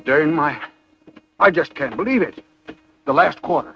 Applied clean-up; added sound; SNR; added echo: neural mask model RNNoise.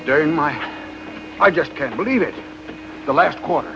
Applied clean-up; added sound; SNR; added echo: none; Trumpet; 17 dB; none.